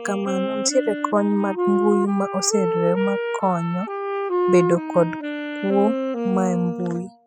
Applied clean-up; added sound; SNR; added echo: classical method spectral subtraction.